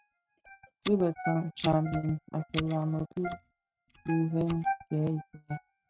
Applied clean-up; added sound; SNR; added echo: neural mask model RNNoise.